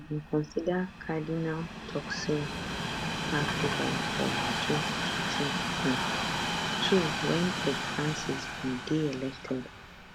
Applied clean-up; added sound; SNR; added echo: none; Train; 0 dB; none.